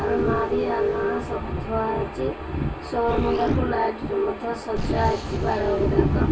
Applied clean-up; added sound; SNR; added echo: none; Explosion; 14 dB; reverberation time 0.1 s.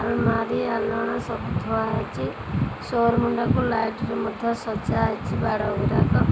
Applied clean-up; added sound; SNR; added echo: none; none; none; none.